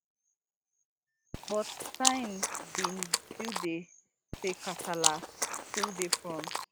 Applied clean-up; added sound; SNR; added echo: none; Chewing, mastication; -4 dB; none.